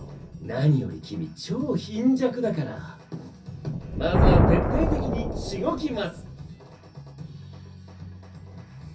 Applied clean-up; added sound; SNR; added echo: none; Thunder; -1 dB; reverberation time 0.3 s.